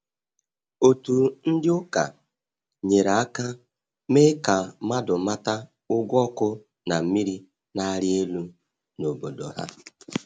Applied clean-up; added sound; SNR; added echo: none; none; none; none.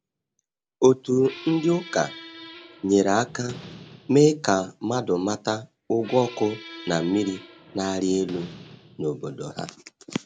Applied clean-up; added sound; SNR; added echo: none; Squeak; 19 dB; none.